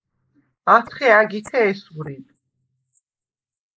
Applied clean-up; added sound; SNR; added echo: neural mask model Resemble Enhance denoiser.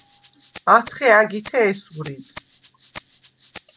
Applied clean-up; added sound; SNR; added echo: none; Rattle (instrument); 17 dB; none.